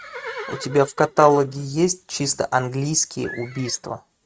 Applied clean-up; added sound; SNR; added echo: neural mask model RNNoise.